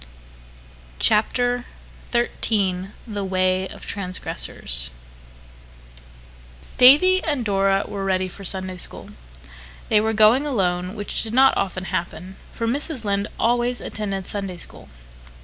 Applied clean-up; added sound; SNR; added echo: none; none; none; none.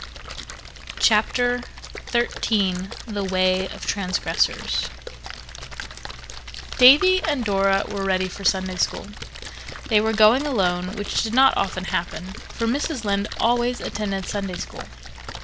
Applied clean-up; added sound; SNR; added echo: none; Splash, splatter; 12 dB; none.